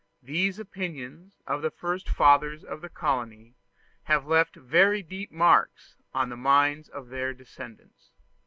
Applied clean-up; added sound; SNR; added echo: none; none; none; none.